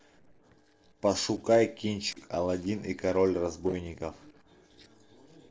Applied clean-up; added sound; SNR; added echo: neural separator model SepFormer DNS4.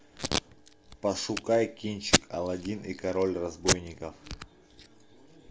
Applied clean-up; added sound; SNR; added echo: none; Packing tape, duct tape; 2 dB; none.